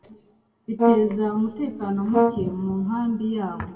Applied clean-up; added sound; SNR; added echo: none; Brass instrument; -1 dB; reverberation time 1.8 s.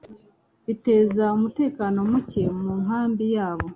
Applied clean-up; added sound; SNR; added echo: none; none; none; none.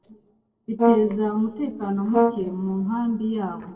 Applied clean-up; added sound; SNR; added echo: neural separator model SepFormer DNS4.